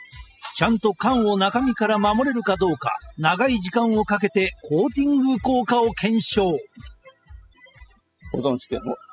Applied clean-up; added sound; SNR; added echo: classical method spectral subtraction.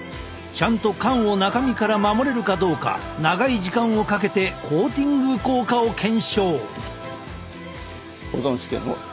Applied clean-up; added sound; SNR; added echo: none; none; none; none.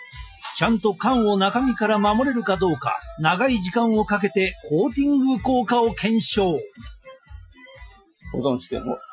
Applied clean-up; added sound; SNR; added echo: classical method Wiener filter.